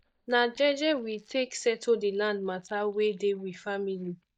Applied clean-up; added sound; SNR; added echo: neural mask model DeepFilterNet 3.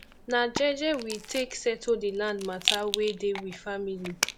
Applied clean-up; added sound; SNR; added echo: none; Rattle; 6 dB; none.